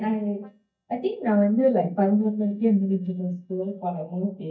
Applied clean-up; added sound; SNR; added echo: neural mask model DeepFilterNet 3.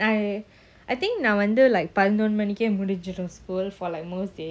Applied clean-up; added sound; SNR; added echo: none; none; none; none.